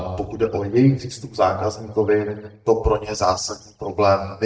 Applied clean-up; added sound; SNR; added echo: neural mask model DeepFilterNet 3.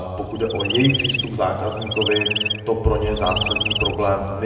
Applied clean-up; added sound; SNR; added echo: none; Chirp, tweet; 4 dB; reverberation time 2.2 s.